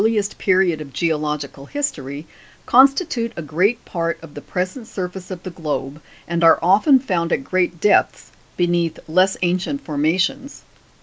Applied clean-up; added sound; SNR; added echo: none; none; none; none.